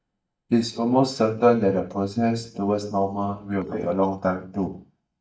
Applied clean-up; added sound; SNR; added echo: neural mask model DeepFilterNet 3.